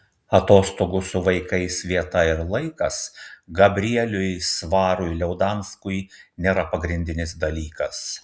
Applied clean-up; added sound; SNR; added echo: none; none; none; none.